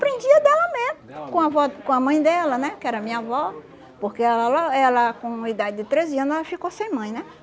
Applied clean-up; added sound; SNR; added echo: none; none; none; none.